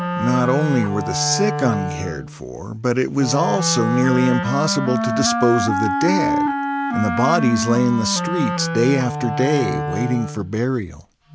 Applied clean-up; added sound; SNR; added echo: none; Wind instrument, woodwind instrument; 3 dB; none.